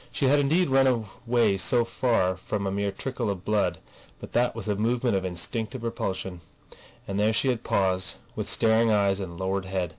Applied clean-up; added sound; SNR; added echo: none; none; none; none.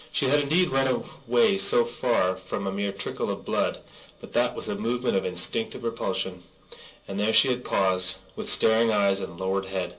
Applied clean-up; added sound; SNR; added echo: none; none; none; reverberation time 0.2 s.